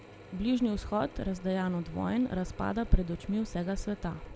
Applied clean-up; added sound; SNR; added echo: none; Drill / Mechanisms; 19 dB; none.